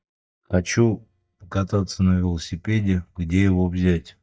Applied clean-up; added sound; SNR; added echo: neural mask model DeepFilterNet 3.